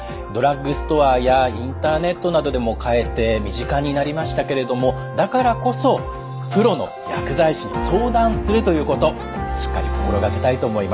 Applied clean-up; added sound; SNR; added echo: none; none; none; none.